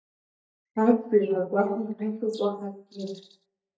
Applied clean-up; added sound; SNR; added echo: neural mask model DeepFilterNet 3.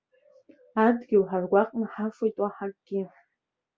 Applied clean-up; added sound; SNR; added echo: none; none; none; none.